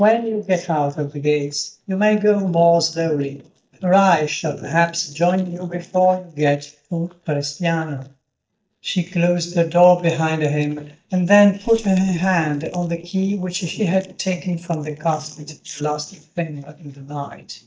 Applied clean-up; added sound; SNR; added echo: neural mask model DeepFilterNet 3.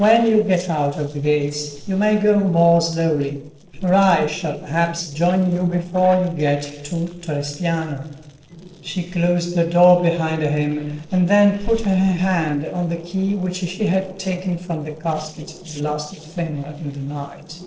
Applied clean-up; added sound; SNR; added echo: neural separator model SepFormer DNS4.